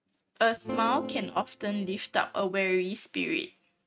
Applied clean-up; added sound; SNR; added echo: neural mask model RNNoise.